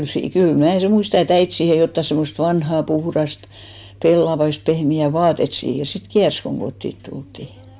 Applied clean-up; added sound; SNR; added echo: none; none; none; none.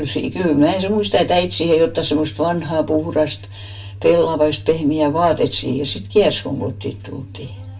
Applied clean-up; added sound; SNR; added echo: none; none; none; reverberation time 0.2 s.